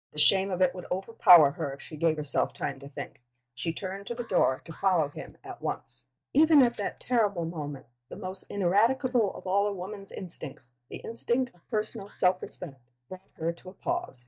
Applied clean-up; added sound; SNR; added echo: neural mask model DeepFilterNet 3.